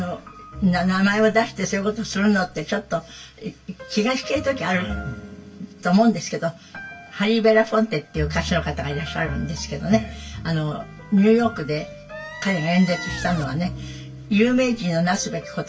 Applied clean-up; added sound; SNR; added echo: none; Squeak; 12 dB; reverberation time 0.2 s.